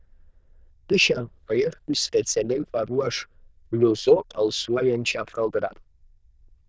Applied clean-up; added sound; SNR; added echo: neural diffusion model UNIVERSE++.